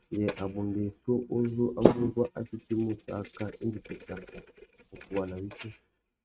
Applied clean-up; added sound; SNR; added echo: neural mask model RNNoise.